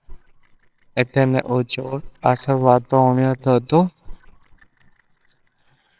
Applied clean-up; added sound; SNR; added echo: neural separator model SepFormer WHAMR!.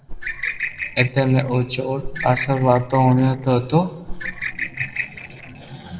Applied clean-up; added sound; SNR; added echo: neural separator model SepFormer DNS4.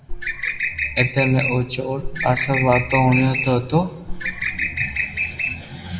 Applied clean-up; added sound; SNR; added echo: none; Bird; 3 dB; reverberation time 1.0 s.